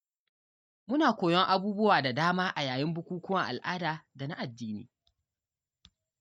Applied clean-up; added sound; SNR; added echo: neural mask model DeepFilterNet 3.